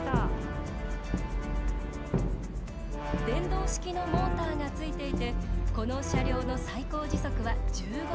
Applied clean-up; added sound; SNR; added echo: none; Brass instrument; -5 dB; none.